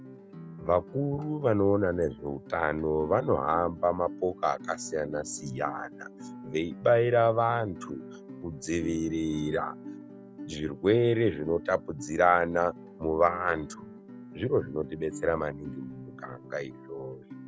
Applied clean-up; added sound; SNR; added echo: none; Guitar; 16 dB; none.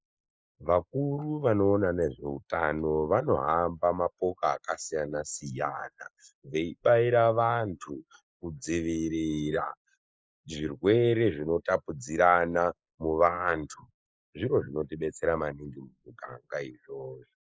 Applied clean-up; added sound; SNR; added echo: neural mask model Resemble Enhance denoiser.